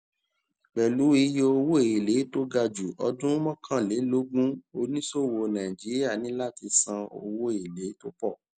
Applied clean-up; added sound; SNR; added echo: none; none; none; none.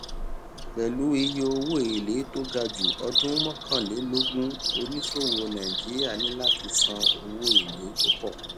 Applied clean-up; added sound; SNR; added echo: none; Bird vocalization, bird call, bird song; -1 dB; none.